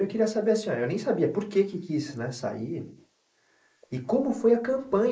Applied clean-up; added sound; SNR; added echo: neural mask model Resemble Enhance denoiser.